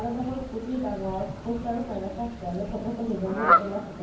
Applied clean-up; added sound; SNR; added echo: none; Fowl; -1 dB; reverberation time 0.9 s.